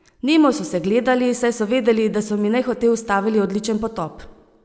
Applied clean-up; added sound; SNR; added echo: none; none; none; none.